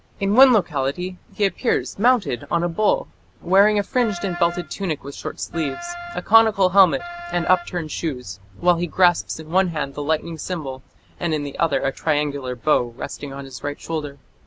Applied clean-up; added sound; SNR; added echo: none; Wind instrument, woodwind instrument; 13 dB; none.